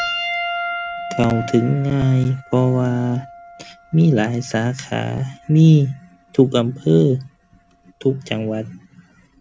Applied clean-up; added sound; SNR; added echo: none; Piano; 13 dB; none.